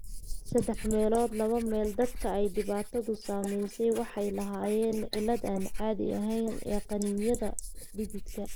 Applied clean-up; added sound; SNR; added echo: neural mask model Resemble Enhance denoiser.